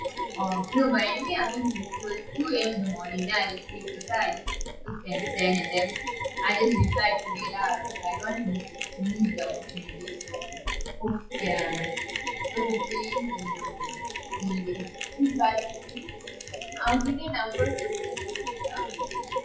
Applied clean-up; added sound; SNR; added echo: classical method WPE with log-MMSE.